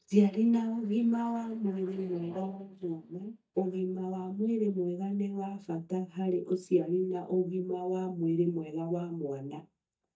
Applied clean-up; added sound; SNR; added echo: neural mask model DeepFilterNet 3.